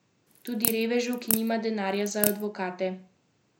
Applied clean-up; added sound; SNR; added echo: none; Crack / Crackle; 2 dB; none.